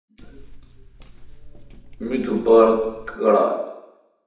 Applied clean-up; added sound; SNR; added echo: none; Walk, footsteps; 18 dB; reverberation time 0.8 s.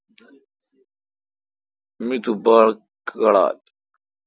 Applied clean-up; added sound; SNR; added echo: none; none; none; none.